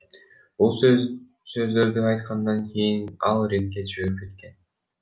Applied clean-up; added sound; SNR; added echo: none; none; none; none.